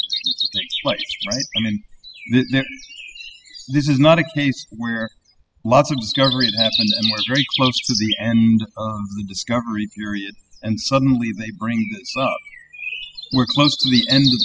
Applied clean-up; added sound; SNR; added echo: classical method spectral subtraction.